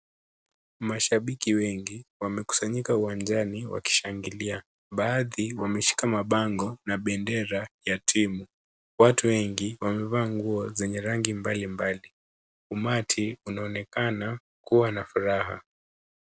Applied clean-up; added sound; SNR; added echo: none; none; none; none.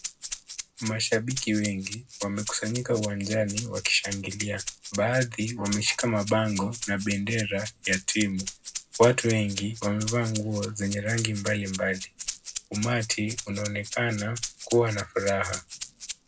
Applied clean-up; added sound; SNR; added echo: none; Rattle (instrument); 10 dB; reverberation time 0.3 s.